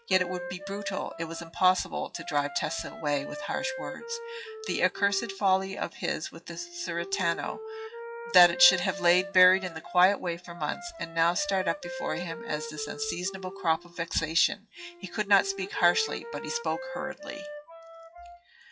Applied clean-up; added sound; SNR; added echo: classical method WPE with log-MMSE.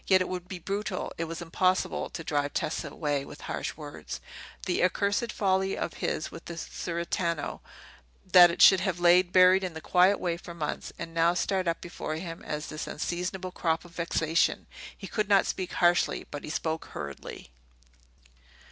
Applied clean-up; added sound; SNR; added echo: none; none; none; none.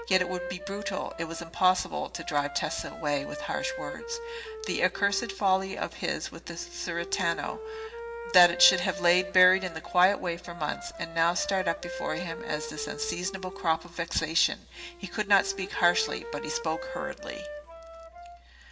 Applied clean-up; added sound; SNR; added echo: none; Wind instrument, woodwind instrument; 11 dB; reverberation time 0.6 s.